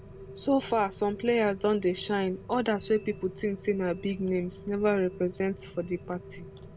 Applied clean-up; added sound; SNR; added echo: none; Rain; 16 dB; none.